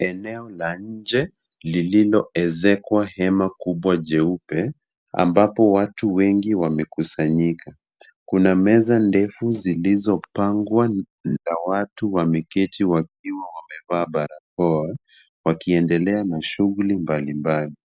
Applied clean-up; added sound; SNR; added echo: none; none; none; none.